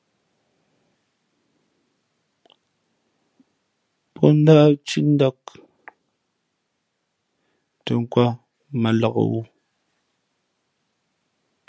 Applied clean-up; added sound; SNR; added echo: none; none; none; none.